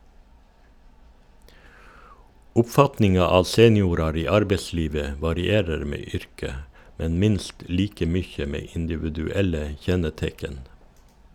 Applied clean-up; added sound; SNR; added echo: none; none; none; none.